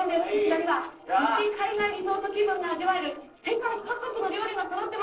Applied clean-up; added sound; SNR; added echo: neural separator model SepFormer DNS4.